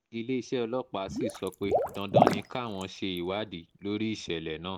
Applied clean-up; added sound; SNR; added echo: none; Water / Liquid; -3 dB; none.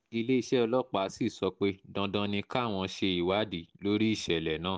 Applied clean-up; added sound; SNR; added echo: none; none; none; none.